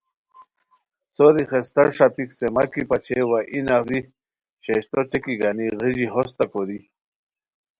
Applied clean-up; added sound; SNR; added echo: none; none; none; none.